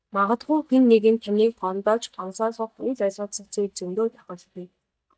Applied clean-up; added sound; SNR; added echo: neural mask model DeepFilterNet 3.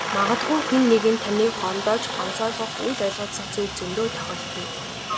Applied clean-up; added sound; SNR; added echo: none; Aircraft; 5 dB; none.